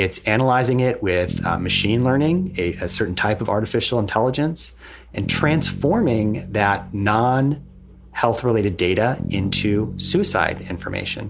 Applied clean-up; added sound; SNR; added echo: none; Bass guitar; 12 dB; none.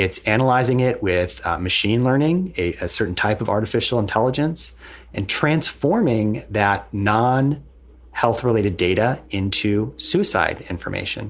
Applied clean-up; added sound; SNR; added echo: none; none; none; none.